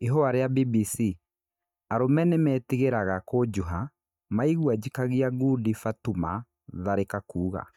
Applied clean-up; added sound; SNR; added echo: neural mask model DeepFilterNet 3.